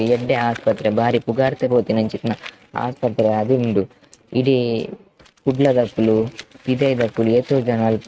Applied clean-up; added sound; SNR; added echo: neural mask model RNNoise.